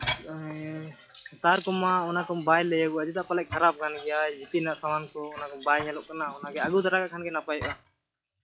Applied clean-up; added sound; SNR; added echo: classical method log-MMSE.